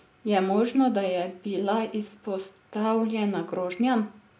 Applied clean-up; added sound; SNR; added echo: none; none; none; none.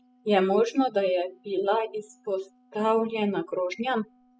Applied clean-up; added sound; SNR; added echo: classical method spectral subtraction.